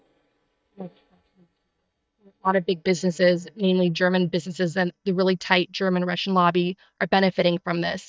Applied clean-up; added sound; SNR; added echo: neural mask model DeepFilterNet 3.